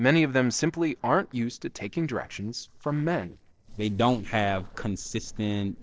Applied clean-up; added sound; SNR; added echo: neural separator model SepFormer DNS4.